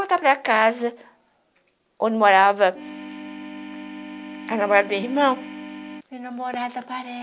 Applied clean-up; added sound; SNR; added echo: none; Organ; 13 dB; none.